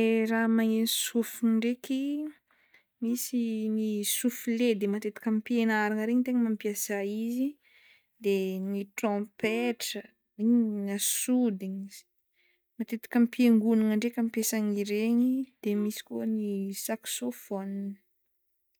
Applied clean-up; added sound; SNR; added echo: neural mask model DeepFilterNet 3.